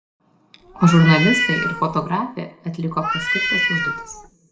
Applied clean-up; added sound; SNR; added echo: none; Meow; 2 dB; reverberation time 1.0 s.